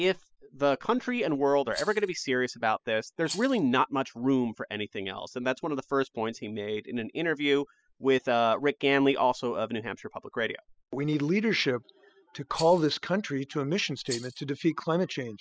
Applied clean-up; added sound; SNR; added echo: classical method spectral subtraction.